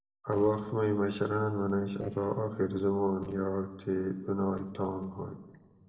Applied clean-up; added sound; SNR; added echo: neural separator model SepFormer DNS4.